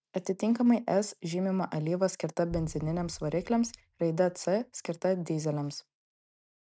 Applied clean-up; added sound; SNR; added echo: neural mask model RNNoise.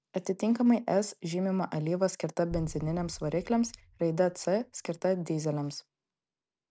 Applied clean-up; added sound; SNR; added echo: none; Boom; 18 dB; none.